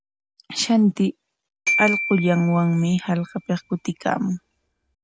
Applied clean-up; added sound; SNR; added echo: none; Glockenspiel; 7 dB; none.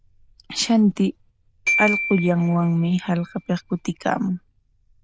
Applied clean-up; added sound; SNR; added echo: neural diffusion model UNIVERSE++.